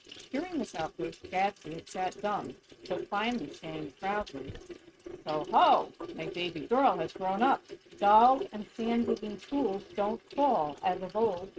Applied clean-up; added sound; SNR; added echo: neural mask model RNNoise.